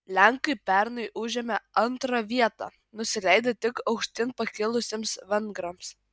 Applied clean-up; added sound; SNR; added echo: none; none; none; none.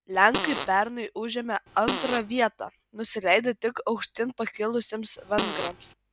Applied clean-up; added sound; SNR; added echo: none; Fart; 4 dB; none.